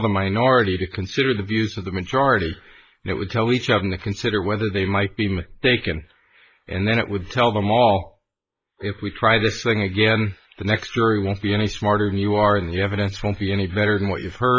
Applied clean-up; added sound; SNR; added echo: neural mask model Resemble Enhance denoiser.